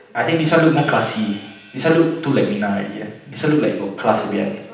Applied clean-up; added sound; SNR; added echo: none; Hi-hat; 19 dB; reverberation time 0.9 s.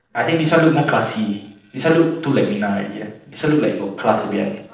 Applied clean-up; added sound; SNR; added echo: neural separator model SepFormer DNS4.